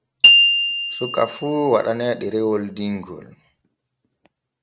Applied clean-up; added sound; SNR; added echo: none; Glockenspiel; -4 dB; none.